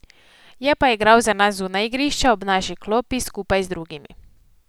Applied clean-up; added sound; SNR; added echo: none; none; none; none.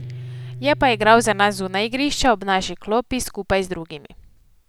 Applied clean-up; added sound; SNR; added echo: none; Guitar; 17 dB; none.